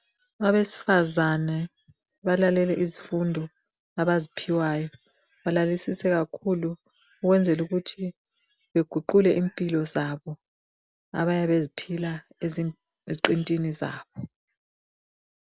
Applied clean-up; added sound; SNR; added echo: none; none; none; none.